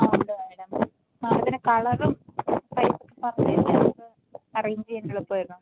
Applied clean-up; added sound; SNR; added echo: none; none; none; none.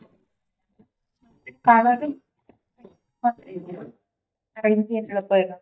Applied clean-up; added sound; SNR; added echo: neural mask model DeepFilterNet 3.